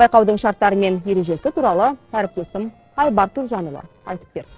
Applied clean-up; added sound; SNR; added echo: neural separator model SepFormer DNS4.